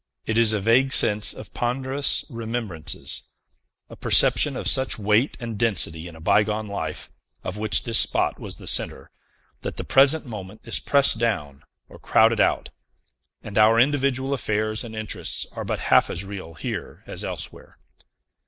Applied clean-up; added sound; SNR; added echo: none; none; none; none.